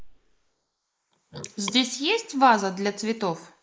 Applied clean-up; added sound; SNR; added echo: neural mask model Resemble Enhance denoiser.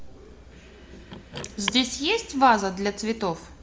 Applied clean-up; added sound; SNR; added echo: none; Car; 13 dB; none.